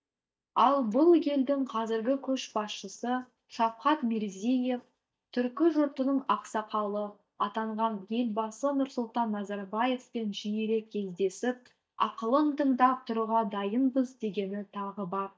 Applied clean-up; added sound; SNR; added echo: neural mask model DeepFilterNet 3.